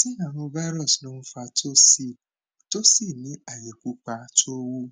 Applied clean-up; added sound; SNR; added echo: none; none; none; none.